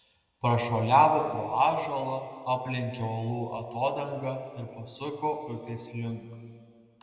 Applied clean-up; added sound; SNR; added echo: none; none; none; reverberation time 2.3 s.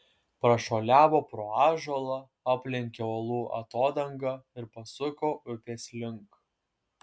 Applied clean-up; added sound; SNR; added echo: none; none; none; none.